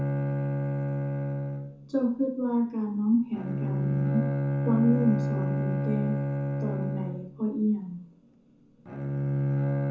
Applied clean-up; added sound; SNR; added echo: none; Bowed string instrument; -1 dB; reverberation time 0.6 s.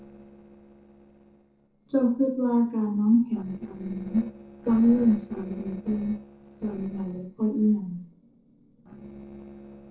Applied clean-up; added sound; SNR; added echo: neural separator model SepFormer DNS4.